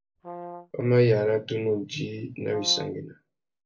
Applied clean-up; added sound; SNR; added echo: none; Brass instrument; 15 dB; reverberation time 0.2 s.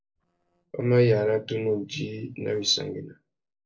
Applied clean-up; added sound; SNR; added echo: neural separator model SepFormer DNS4.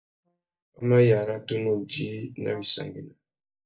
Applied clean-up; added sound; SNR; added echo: neural mask model DeepFilterNet 3.